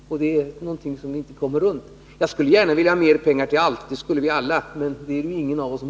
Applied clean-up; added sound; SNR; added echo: none; none; none; none.